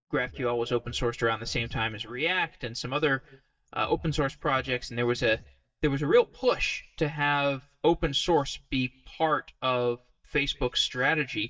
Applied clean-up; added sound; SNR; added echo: neural mask model DeepFilterNet 3.